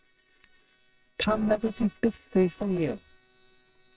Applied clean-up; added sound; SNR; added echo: neural separator model SepFormer WHAMR!.